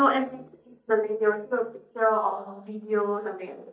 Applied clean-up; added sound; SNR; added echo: neural mask model DeepFilterNet 3.